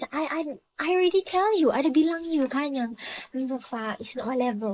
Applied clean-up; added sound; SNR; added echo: neural mask model Resemble Enhance denoiser.